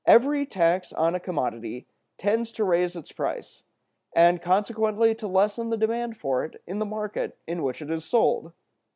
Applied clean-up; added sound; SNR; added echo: none; none; none; none.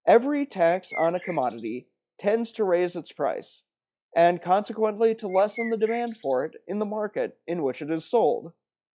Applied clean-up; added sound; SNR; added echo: classical method log-MMSE.